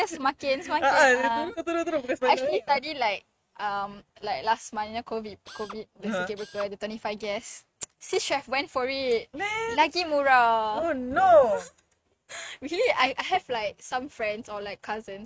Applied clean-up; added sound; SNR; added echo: neural mask model RNNoise.